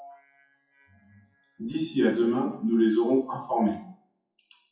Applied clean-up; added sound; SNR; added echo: classical method WPE with log-MMSE.